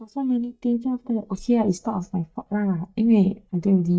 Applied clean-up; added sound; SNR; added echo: neural mask model DeepFilterNet 3.